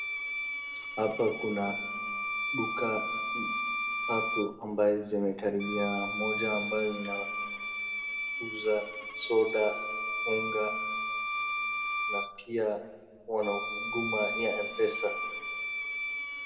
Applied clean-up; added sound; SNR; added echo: none; Bowed string instrument; 2 dB; reverberation time 1.3 s.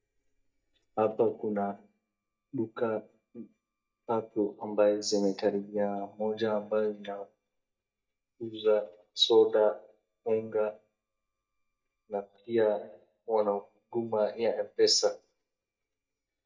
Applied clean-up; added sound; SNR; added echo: neural mask model DeepFilterNet 3.